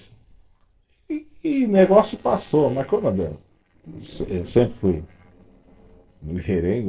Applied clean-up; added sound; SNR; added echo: neural separator model SepFormer DNS4.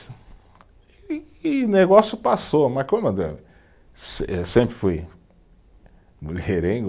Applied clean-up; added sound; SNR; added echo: none; none; none; none.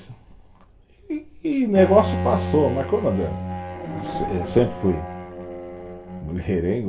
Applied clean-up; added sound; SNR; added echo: none; Bowed string instrument; 8 dB; reverberation time 0.3 s.